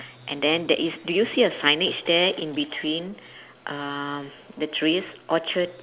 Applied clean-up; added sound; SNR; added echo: none; none; none; none.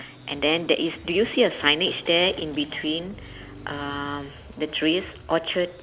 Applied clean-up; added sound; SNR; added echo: none; Drum kit + Car passing by; 20 dB; none.